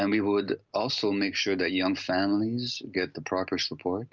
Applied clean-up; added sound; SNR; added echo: none; none; none; none.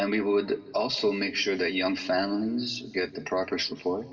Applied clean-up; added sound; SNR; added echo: none; none; none; reverberation time 2.1 s.